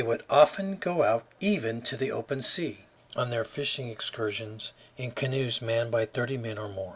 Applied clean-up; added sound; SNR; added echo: none; none; none; none.